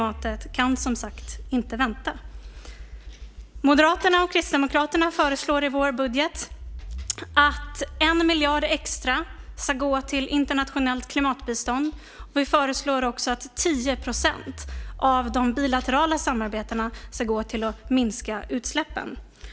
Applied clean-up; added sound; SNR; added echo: none; Accelerating, revving, vroom; 14 dB; none.